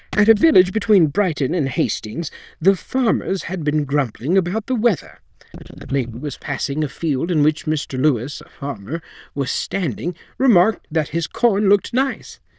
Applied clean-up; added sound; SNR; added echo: neural diffusion model UNIVERSE++.